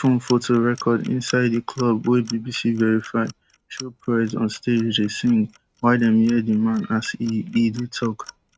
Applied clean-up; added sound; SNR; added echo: neural mask model RNNoise.